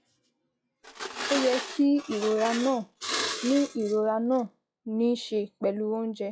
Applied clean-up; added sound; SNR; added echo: classical method log-MMSE.